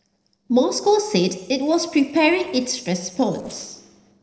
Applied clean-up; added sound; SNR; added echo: neural separator model SepFormer DNS4.